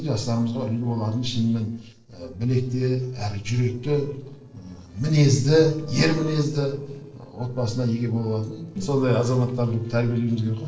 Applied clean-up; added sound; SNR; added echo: neural separator model SepFormer DNS4.